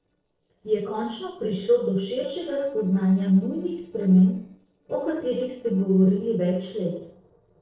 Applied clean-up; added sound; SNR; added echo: neural separator model SepFormer DNS4.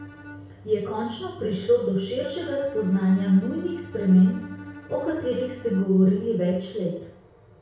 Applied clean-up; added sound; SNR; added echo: none; Bowed string instrument; 20 dB; reverberation time 0.6 s.